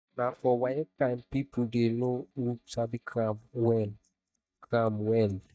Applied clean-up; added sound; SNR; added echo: neural mask model DeepFilterNet 3.